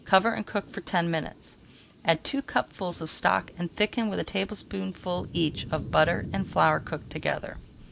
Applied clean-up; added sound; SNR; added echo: none; Thunder / Cricket; 14 dB; none.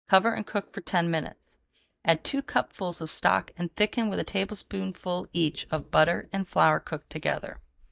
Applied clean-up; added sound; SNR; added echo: neural mask model DeepFilterNet 3.